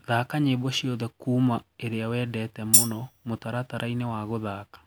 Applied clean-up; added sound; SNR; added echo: none; Tambourine; -3 dB; none.